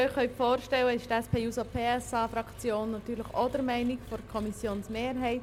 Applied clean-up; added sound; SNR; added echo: none; Engine; 16 dB; none.